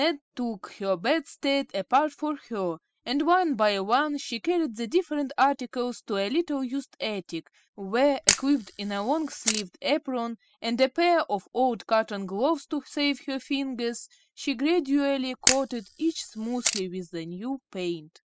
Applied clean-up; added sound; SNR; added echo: classical method spectral subtraction.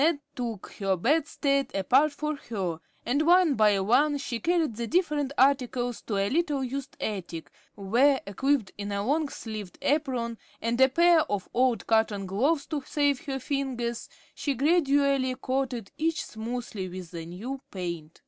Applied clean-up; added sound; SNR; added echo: none; none; none; none.